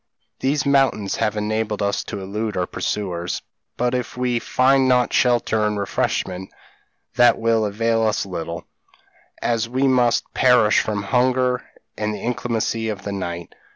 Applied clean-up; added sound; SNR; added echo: none; none; none; none.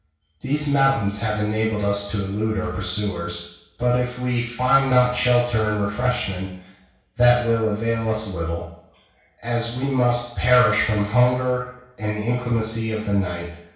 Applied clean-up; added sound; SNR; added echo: none; none; none; reverberation time 0.6 s.